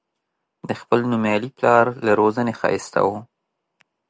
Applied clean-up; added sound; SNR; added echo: none; none; none; none.